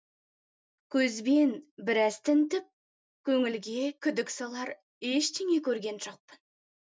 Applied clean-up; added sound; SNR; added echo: none; none; none; none.